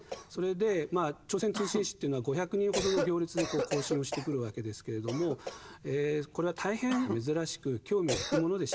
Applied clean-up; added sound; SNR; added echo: none; Cough; 7 dB; none.